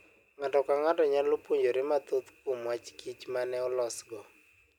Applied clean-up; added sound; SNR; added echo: none; none; none; none.